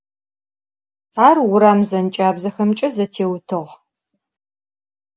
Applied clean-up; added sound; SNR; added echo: none; none; none; none.